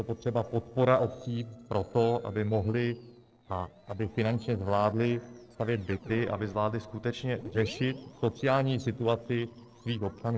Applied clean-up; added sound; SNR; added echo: neural separator model SepFormer DNS4.